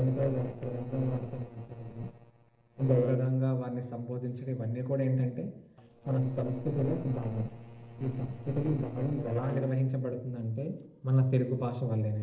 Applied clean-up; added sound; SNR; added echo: neural separator model SepFormer DNS4.